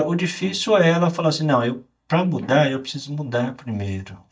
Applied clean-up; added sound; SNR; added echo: neural mask model DeepFilterNet 3.